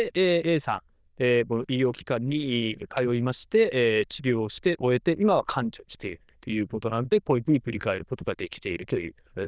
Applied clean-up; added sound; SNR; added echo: neural diffusion model UNIVERSE++.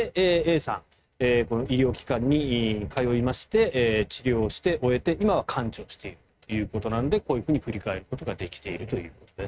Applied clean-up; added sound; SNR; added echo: neural mask model RNNoise.